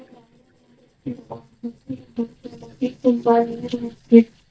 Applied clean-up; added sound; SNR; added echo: neural mask model DeepFilterNet 3.